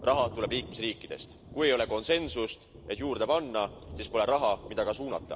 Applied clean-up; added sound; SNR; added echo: none; Thunder; 15 dB; none.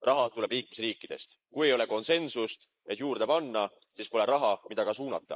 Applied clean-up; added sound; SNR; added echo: neural mask model Resemble Enhance denoiser.